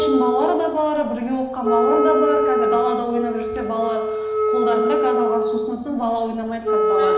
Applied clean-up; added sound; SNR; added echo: none; Wind instrument, woodwind instrument; -2 dB; reverberation time 1.0 s.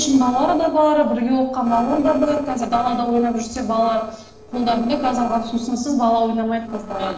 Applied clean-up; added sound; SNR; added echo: neural separator model SepFormer DNS4.